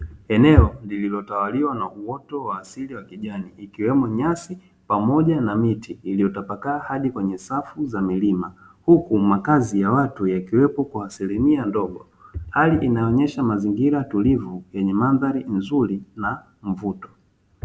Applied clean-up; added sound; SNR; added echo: none; none; none; none.